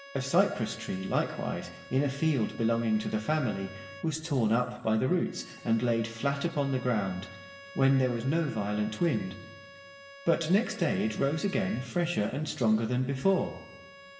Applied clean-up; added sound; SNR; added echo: none; Bowed string instrument; 20 dB; reverberation time 1.1 s.